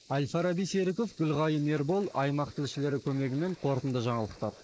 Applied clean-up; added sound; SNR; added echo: neural mask model Resemble Enhance denoiser.